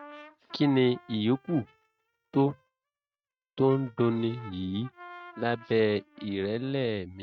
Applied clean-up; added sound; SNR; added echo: neural mask model RNNoise.